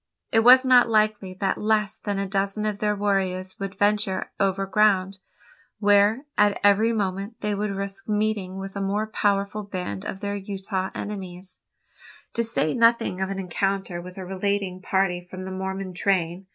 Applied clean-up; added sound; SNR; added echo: none; none; none; none.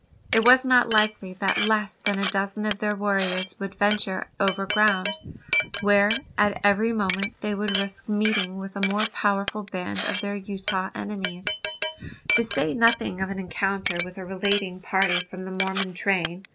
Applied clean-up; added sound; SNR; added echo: none; Glass; 4 dB; none.